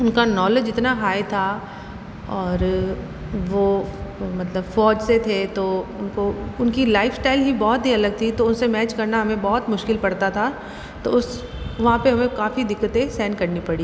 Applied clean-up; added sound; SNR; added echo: none; none; none; none.